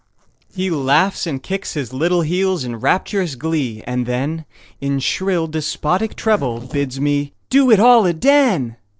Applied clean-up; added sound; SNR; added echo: neural separator model SepFormer DNS4.